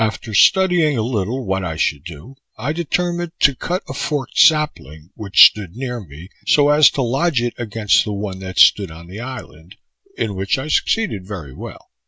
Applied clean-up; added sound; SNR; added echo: none; none; none; none.